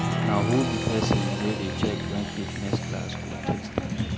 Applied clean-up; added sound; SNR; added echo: none; Applause; -1 dB; none.